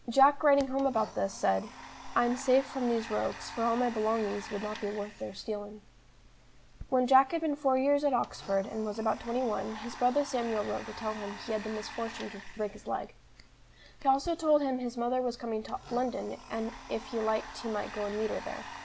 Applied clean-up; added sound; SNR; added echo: none; Domestic sounds, home sounds; 16 dB; none.